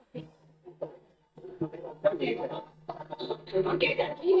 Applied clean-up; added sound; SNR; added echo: neural mask model DeepFilterNet 3.